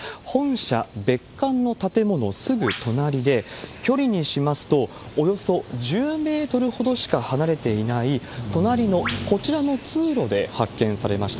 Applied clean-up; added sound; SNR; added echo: none; Bird; 18 dB; none.